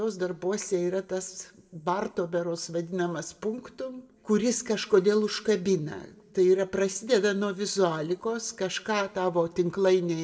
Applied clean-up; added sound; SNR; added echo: none; none; none; reverberation time 0.6 s.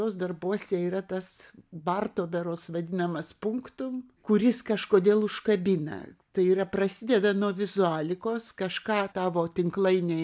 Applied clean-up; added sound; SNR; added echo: none; none; none; none.